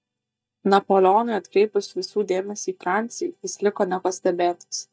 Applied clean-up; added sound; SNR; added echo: neural mask model DeepFilterNet 3.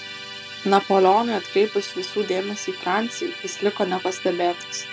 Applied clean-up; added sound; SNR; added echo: none; Musical instrument; 12 dB; none.